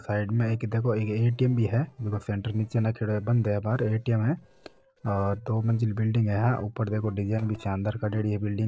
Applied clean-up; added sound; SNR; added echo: neural separator model SepFormer DNS4.